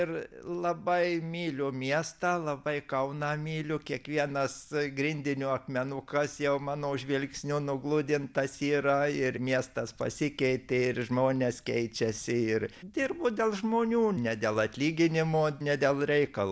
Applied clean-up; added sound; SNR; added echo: none; none; none; none.